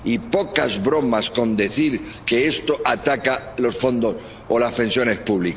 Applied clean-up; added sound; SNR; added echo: none; Cricket; 20 dB; none.